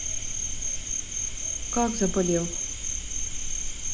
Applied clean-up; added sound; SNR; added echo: none; Cricket; -2 dB; none.